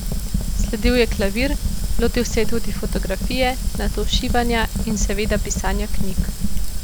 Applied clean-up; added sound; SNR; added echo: none; Fire; -4 dB; none.